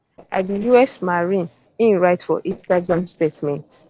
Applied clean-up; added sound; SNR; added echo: neural separator model SepFormer DNS4.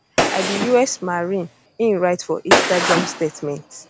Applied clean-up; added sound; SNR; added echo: none; Gunshot, gunfire; 1 dB; none.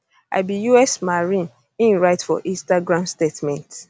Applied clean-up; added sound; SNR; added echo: none; none; none; none.